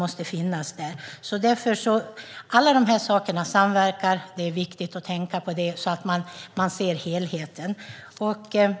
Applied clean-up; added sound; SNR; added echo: none; none; none; none.